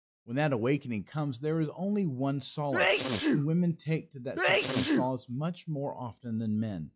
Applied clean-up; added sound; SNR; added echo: classical method log-MMSE.